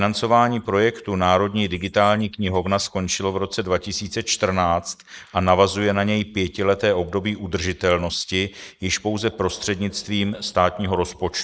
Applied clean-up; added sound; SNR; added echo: neural mask model Resemble Enhance denoiser.